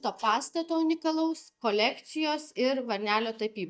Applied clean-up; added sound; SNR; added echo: neural mask model DeepFilterNet 3.